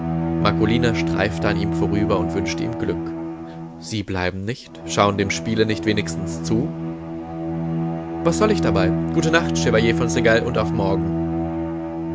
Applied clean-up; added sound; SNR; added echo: none; Bowed string instrument; 0 dB; none.